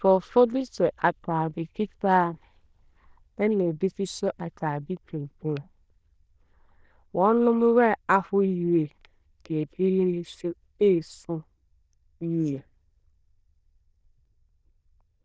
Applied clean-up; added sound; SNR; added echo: neural diffusion model UNIVERSE++.